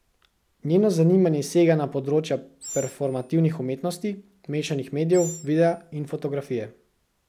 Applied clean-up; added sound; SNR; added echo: none; Animal; 18 dB; none.